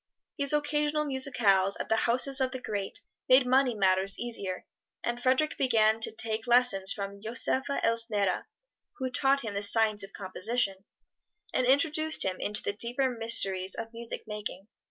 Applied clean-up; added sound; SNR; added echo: none; none; none; none.